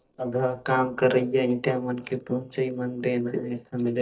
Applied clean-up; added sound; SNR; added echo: neural mask model DeepFilterNet 3.